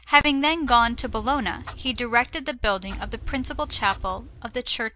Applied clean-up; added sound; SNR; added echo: none; Clock; 14 dB; none.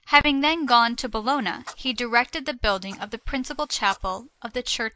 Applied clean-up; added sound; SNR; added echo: neural mask model Resemble Enhance denoiser.